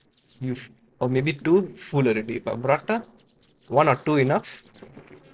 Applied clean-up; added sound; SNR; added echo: neural separator model SepFormer DNS4.